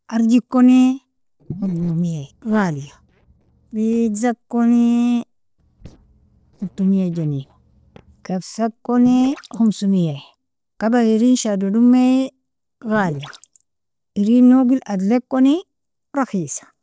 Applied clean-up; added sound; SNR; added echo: neural separator model SepFormer DNS4.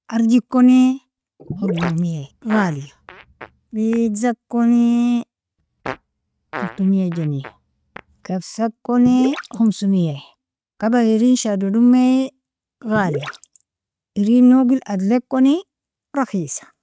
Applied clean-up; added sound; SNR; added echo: neural mask model RNNoise.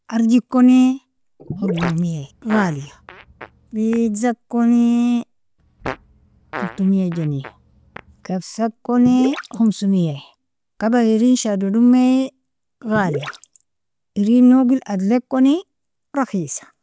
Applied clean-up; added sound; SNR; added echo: none; Fart + Gurgling / Liquid; 15 dB; none.